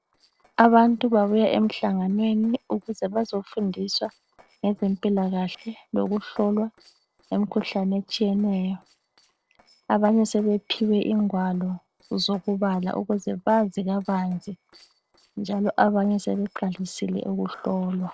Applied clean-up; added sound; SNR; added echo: neural separator model SepFormer DNS4.